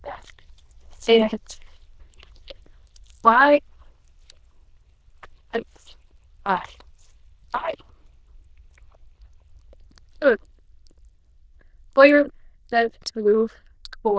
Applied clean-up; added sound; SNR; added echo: neural diffusion model UNIVERSE++.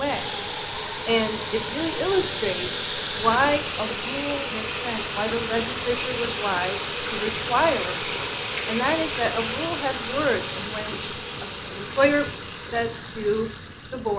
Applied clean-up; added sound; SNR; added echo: none; Sink (filling or washing) / Water tap, faucet; 1 dB; none.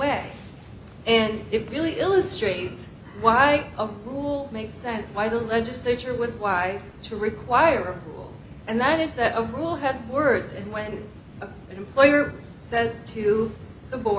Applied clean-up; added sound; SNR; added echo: none; none; none; none.